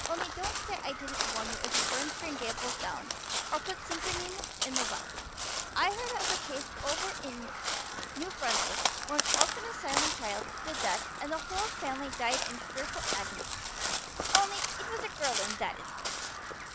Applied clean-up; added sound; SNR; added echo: none; Crow; -3 dB; none.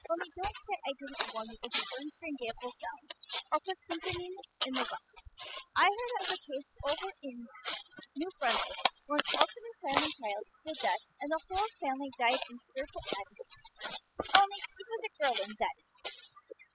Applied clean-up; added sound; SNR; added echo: classical method spectral subtraction.